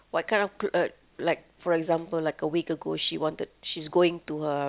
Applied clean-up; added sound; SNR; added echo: none; none; none; none.